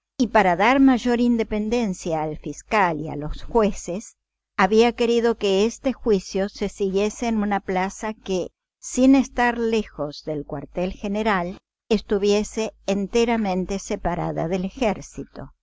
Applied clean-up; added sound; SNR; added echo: none; none; none; none.